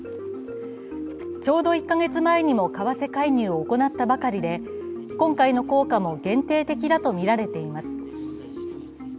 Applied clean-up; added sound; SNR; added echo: none; none; none; none.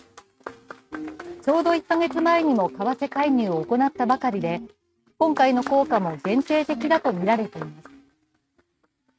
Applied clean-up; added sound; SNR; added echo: neural mask model RNNoise.